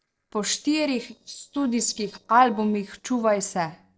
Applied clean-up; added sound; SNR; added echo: neural separator model SepFormer DNS4.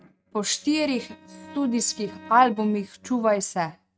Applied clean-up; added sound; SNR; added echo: neural mask model RNNoise.